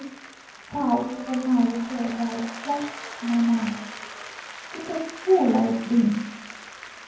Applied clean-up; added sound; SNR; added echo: none; Applause; 14 dB; reverberation time 0.9 s.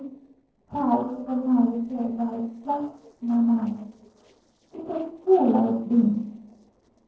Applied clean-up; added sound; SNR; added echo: neural separator model SepFormer DNS4.